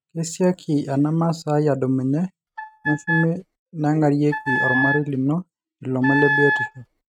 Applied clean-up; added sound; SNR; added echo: neural mask model RNNoise.